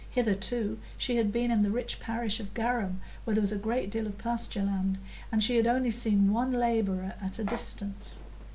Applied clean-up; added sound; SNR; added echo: none; none; none; none.